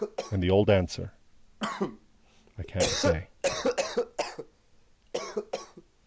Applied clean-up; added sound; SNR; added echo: none; Cough; 2 dB; none.